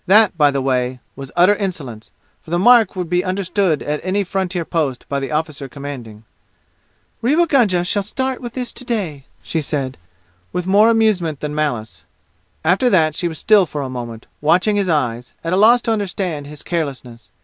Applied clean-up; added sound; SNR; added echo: none; none; none; none.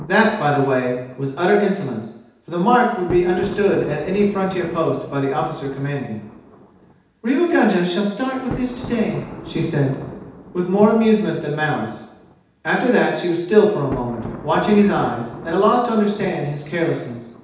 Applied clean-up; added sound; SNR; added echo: none; Thunder; 17 dB; reverberation time 0.8 s.